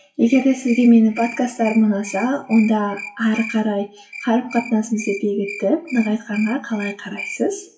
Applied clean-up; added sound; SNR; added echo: classical method WPE with log-MMSE.